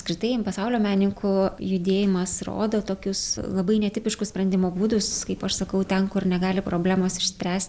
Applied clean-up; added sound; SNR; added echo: none; none; none; none.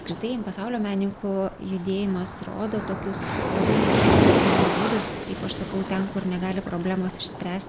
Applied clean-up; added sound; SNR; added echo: none; Waves, surf; -2 dB; none.